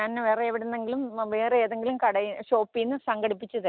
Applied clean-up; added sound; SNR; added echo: none; none; none; none.